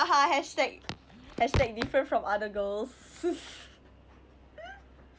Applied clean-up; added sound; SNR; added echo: none; none; none; none.